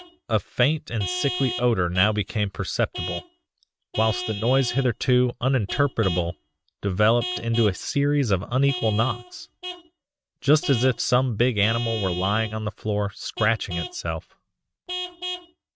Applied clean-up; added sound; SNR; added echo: neural mask model RNNoise.